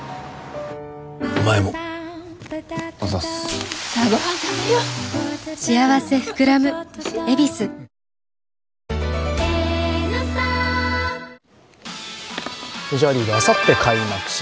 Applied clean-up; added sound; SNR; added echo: none; none; none; none.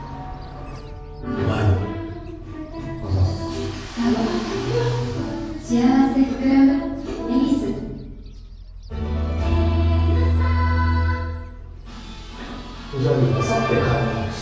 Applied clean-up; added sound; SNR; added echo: none; Gull, seagull; 16 dB; reverberation time 1.3 s.